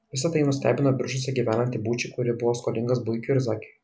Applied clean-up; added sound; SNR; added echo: none; none; none; none.